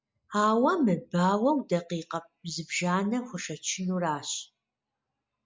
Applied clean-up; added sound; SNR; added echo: none; none; none; none.